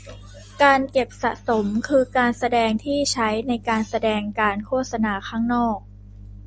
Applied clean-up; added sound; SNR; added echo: none; none; none; none.